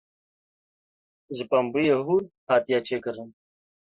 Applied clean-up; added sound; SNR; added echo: none; none; none; none.